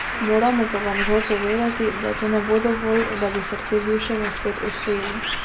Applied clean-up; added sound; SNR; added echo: none; Bird; 5 dB; none.